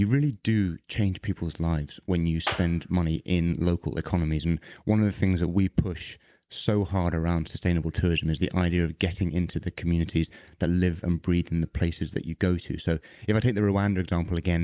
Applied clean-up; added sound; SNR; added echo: none; Clapping; 11 dB; none.